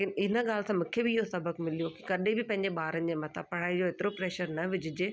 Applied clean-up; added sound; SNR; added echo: none; none; none; none.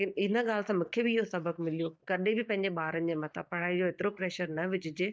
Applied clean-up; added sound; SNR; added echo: neural mask model DeepFilterNet 3.